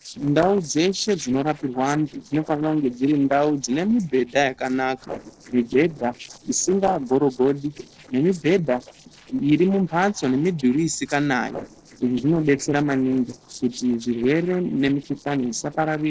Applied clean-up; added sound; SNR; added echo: neural separator model SepFormer DNS4.